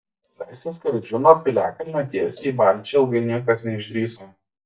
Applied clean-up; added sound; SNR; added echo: neural mask model DeepFilterNet 3.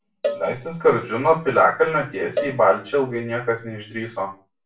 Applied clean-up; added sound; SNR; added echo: none; Cowbell; 12 dB; reverberation time 0.3 s.